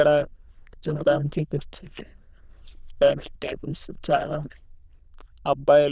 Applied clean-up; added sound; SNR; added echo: neural diffusion model UNIVERSE++.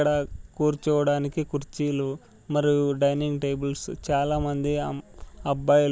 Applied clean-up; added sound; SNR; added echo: none; none; none; none.